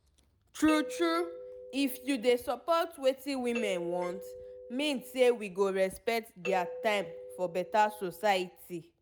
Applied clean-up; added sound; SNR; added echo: none; Doorbell; 12 dB; none.